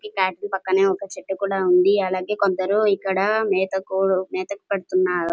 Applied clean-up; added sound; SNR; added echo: none; none; none; none.